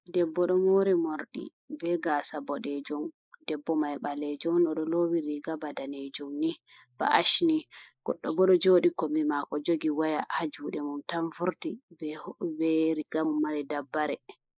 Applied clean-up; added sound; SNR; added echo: neural mask model Resemble Enhance denoiser.